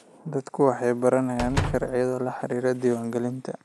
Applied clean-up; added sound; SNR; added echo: none; Slam; 8 dB; none.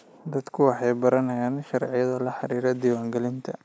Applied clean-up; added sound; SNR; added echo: none; none; none; none.